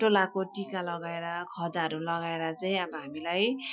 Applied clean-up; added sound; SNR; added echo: classical method Wiener filter.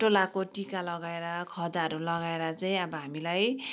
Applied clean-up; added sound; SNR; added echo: none; none; none; none.